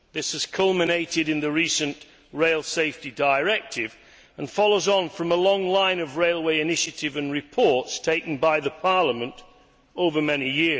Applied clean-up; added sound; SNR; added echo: none; none; none; none.